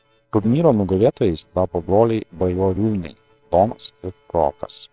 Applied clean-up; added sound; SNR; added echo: neural separator model SepFormer WHAMR!.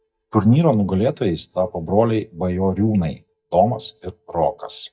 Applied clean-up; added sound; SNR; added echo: neural mask model DeepFilterNet 3.